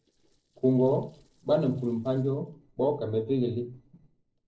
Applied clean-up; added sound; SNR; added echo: neural separator model SepFormer DNS4.